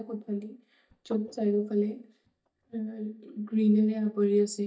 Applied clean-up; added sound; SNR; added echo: neural mask model DeepFilterNet 3.